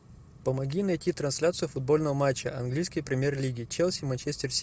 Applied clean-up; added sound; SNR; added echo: none; none; none; none.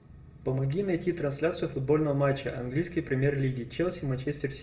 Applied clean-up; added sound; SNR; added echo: none; none; none; reverberation time 0.6 s.